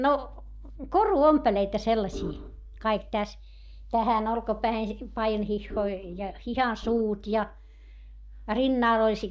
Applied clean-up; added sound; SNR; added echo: neural mask model DeepFilterNet 3.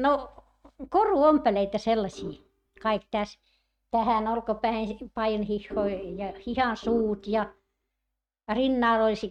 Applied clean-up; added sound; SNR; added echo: neural mask model RNNoise.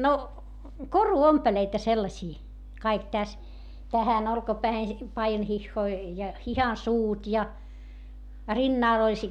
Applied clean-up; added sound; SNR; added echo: none; none; none; none.